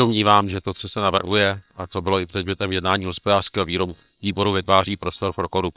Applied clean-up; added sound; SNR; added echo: neural separator model SepFormer WHAM!.